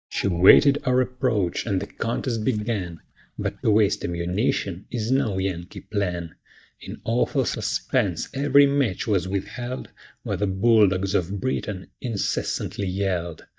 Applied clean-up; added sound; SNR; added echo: neural mask model DeepFilterNet 3.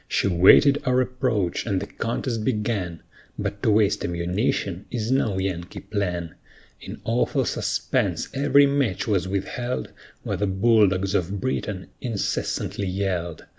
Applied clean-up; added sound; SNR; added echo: none; none; none; none.